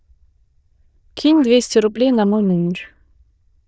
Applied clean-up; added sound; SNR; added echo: neural diffusion model UNIVERSE++.